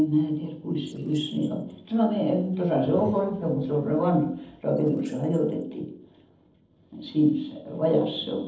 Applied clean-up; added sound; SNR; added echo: neural separator model SepFormer DNS4.